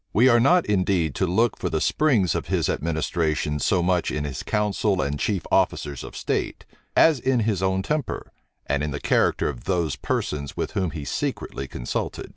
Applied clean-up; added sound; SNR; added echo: none; none; none; none.